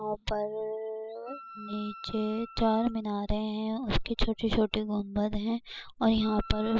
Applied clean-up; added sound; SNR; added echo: classical method spectral subtraction.